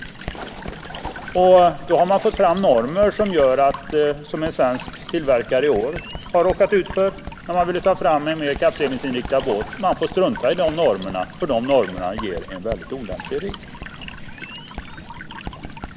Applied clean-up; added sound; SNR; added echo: none; Writing + Walk, footsteps / Stream / Trickle, dribble / Chirp, tweet; 13 dB; none.